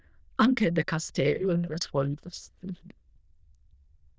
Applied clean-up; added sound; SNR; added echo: neural diffusion model UNIVERSE++.